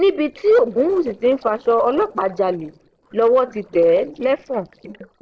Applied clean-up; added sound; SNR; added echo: neural separator model SepFormer DNS4.